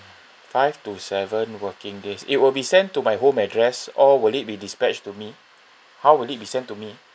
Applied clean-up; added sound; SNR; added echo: none; none; none; none.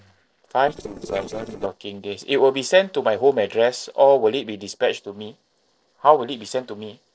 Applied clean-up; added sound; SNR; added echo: neural separator model SepFormer DNS4.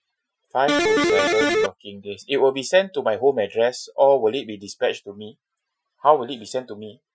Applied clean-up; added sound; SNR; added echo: classical method Wiener filter.